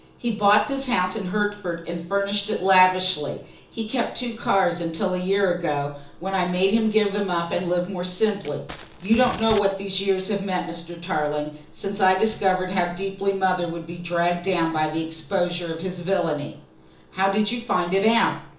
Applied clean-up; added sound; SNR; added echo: none; Crumpling, crinkling; 13 dB; reverberation time 0.7 s.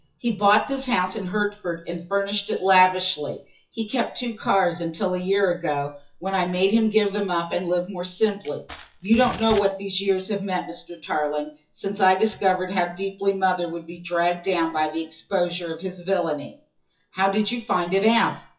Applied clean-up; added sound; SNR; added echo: classical method WPE with log-MMSE.